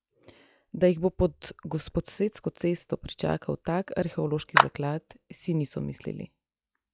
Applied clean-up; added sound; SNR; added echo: classical method log-MMSE.